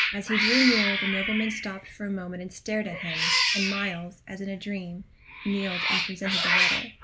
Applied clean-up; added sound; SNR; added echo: none; Cat; -2 dB; none.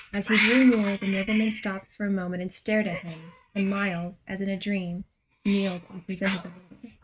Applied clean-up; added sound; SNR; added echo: neural mask model RNNoise.